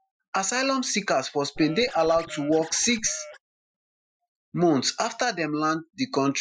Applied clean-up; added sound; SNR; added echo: classical method Wiener filter.